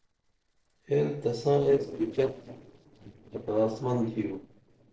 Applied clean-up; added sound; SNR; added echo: neural separator model SepFormer DNS4.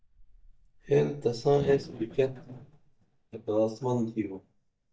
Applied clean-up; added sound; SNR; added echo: neural mask model DeepFilterNet 3.